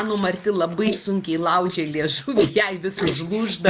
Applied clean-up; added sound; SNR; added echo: neural mask model Resemble Enhance denoiser.